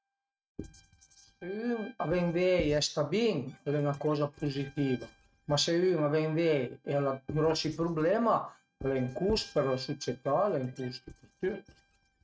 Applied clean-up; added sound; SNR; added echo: neural mask model RNNoise.